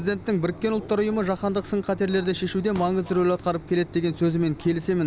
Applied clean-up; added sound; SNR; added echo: none; Explosion + Mechanisms; 17 dB; none.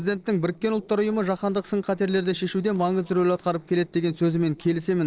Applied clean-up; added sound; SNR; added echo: neural separator model SepFormer DNS4.